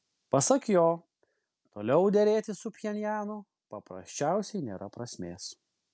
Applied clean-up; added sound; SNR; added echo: none; none; none; none.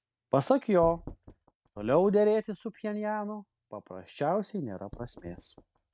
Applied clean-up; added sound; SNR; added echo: neural mask model RNNoise.